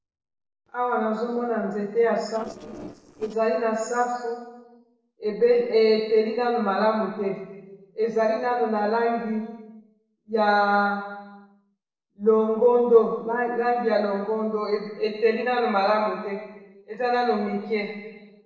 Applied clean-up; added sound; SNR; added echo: neural separator model SepFormer DNS4.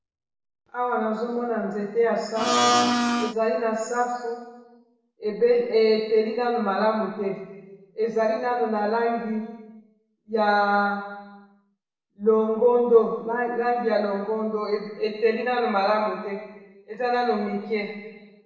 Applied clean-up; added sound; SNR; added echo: none; Domestic sounds, home sounds; -3 dB; reverberation time 1.2 s.